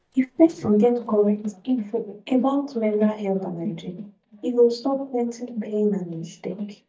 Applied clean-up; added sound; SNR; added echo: neural mask model DeepFilterNet 3.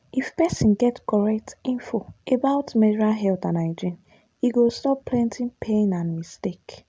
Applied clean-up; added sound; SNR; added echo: none; none; none; none.